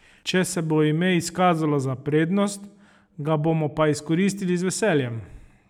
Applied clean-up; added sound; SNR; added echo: none; none; none; none.